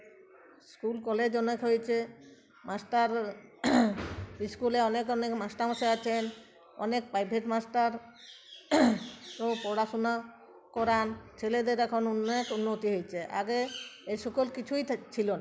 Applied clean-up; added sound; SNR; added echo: none; none; none; none.